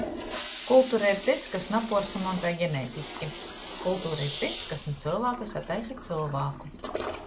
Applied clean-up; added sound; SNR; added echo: none; Toilet flush; 6 dB; none.